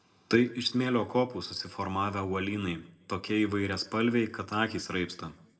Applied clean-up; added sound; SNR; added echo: none; none; none; reverberation time 0.5 s.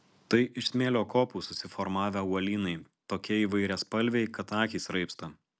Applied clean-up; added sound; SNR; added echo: none; none; none; none.